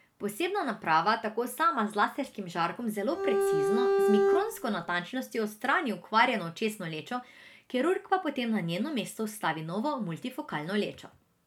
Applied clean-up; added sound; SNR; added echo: none; Bowed string instrument; -4 dB; none.